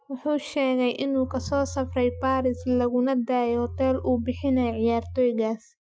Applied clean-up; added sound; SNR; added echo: classical method Wiener filter.